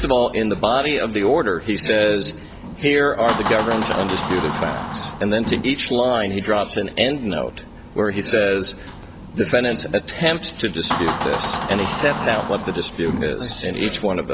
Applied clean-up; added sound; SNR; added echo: none; Door; 8 dB; none.